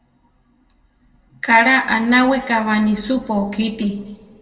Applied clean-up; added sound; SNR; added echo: none; none; none; reverberation time 1.5 s.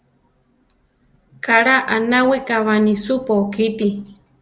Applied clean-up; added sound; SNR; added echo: none; none; none; none.